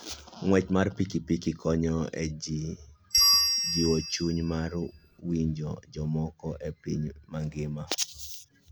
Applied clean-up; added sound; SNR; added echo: none; Bell; -3 dB; none.